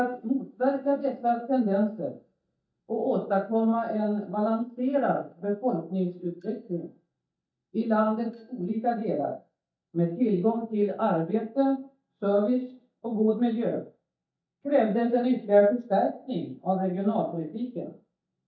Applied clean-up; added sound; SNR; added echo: neural mask model DeepFilterNet 3.